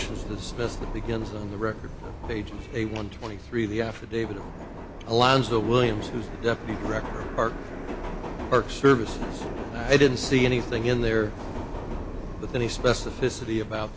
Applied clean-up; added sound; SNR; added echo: none; Subway, metro, underground; 8 dB; none.